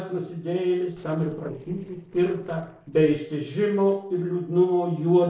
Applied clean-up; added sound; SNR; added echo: neural separator model SepFormer DNS4.